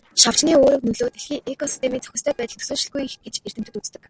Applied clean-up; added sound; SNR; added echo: neural separator model SepFormer DNS4.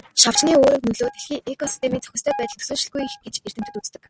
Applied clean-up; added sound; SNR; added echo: neural mask model RNNoise.